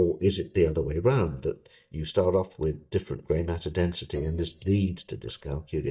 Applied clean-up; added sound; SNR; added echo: neural mask model DeepFilterNet 3.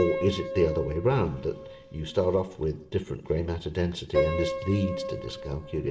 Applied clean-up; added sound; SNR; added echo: none; Piano; 7 dB; reverberation time 0.9 s.